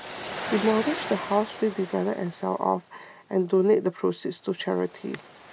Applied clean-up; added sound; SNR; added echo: none; Waves, surf; 12 dB; none.